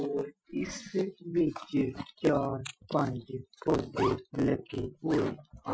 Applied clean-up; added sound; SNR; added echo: classical method Wiener filter.